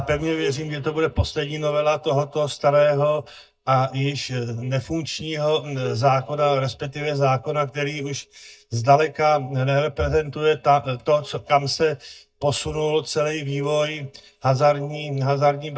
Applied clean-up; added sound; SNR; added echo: neural mask model DeepFilterNet 3.